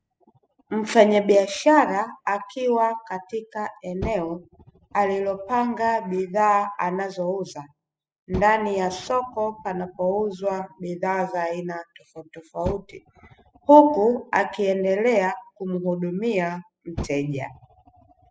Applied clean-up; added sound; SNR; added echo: classical method spectral subtraction.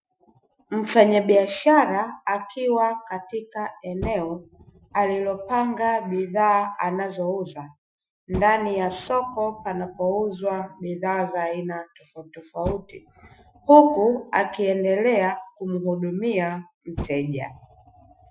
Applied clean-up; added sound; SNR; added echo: classical method Wiener filter.